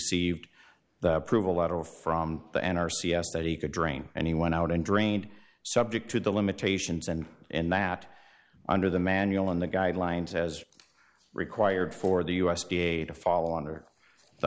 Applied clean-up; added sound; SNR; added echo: none; none; none; none.